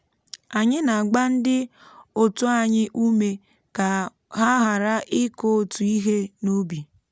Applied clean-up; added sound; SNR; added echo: none; none; none; none.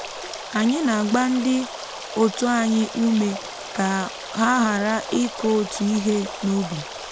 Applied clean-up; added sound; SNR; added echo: none; Stream; 11 dB; none.